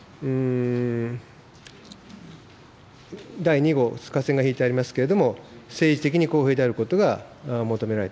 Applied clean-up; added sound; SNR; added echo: none; none; none; none.